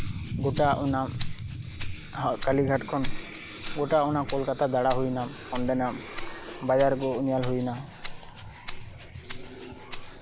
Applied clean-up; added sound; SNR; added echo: none; Rattle (instrument); 7 dB; none.